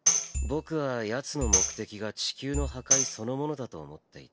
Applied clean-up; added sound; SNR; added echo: none; Marimba, xylophone / Wood + Tambourine; -3 dB; none.